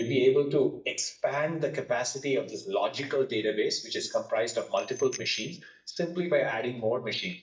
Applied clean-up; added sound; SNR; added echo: neural mask model DeepFilterNet 3.